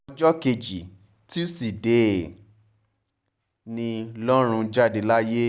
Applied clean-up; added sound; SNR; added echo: none; none; none; none.